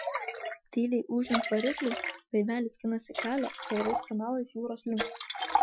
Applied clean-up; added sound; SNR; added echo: classical method Wiener filter.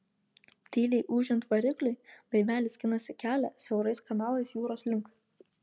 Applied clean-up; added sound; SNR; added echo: none; none; none; none.